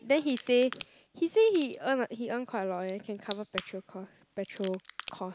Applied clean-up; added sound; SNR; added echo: none; Crack / Crackle; 15 dB; none.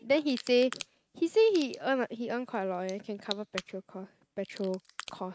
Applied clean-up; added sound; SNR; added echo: neural mask model RNNoise.